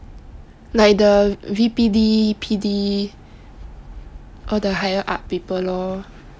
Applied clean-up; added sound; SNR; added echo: none; none; none; none.